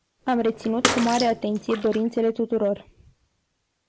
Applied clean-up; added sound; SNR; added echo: none; Bathtub (filling or washing) / Water / Splash, splatter; 5 dB; none.